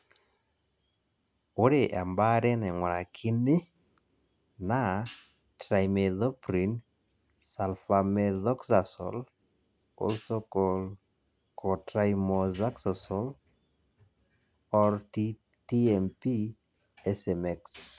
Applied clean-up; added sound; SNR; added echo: none; Hi-hat; 12 dB; none.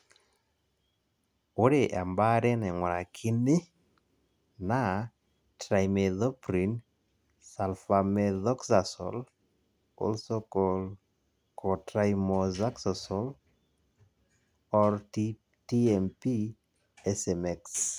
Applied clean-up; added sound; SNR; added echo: none; none; none; none.